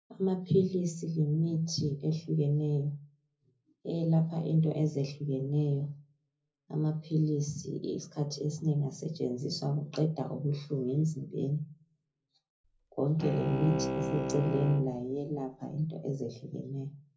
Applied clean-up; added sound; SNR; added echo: none; Bowed string instrument; 4 dB; reverberation time 0.4 s.